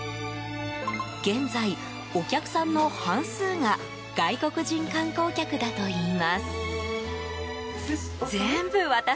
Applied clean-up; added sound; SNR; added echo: none; none; none; none.